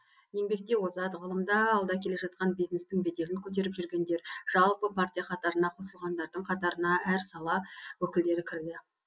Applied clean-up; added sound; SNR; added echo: none; none; none; none.